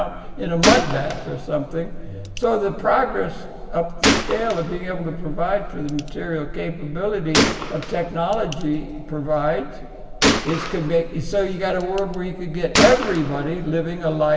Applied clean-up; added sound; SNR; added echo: none; Gunshot, gunfire; 4 dB; reverberation time 2.8 s.